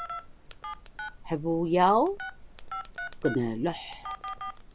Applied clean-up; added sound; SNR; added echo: none; Telephone; 10 dB; none.